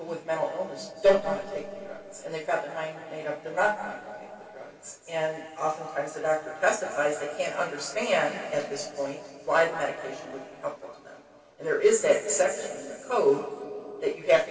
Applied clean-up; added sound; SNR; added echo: none; none; none; reverberation time 2.6 s.